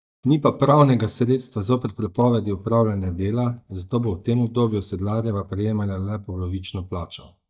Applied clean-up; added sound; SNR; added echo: neural mask model DeepFilterNet 3.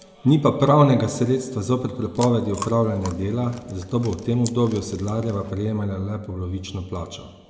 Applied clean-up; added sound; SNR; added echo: none; Chewing, mastication; 17 dB; reverberation time 0.5 s.